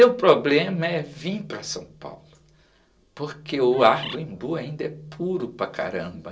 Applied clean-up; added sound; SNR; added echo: none; Bird; 13 dB; reverberation time 0.2 s.